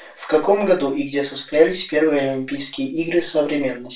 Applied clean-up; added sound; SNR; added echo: none; none; none; reverberation time 0.3 s.